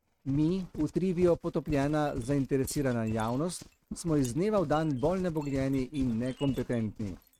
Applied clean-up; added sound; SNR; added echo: neural mask model RNNoise.